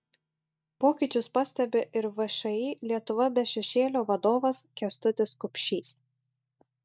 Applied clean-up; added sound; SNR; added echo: neural mask model DeepFilterNet 3.